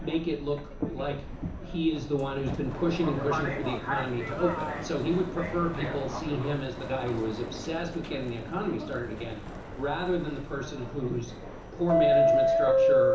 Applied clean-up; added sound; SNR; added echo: none; Subway, metro, underground; -1 dB; reverberation time 0.7 s.